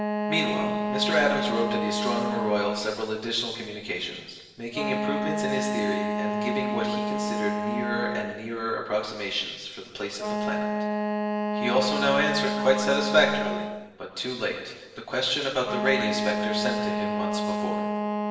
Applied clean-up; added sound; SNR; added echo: none; Wind instrument, woodwind instrument; 0 dB; reverberation time 1.2 s.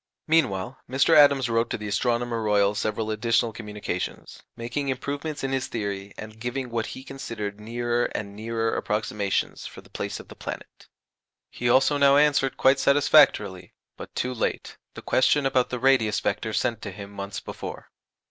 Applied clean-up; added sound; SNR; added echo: none; none; none; none.